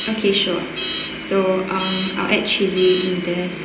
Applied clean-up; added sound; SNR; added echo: none; Alarm; 11 dB; reverberation time 1.0 s.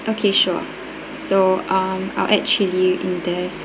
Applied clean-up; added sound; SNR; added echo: none; none; none; none.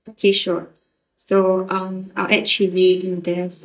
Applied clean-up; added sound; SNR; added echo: neural mask model DeepFilterNet 3.